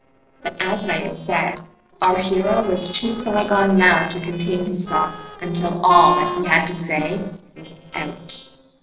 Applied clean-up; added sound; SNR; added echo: neural separator model SepFormer DNS4.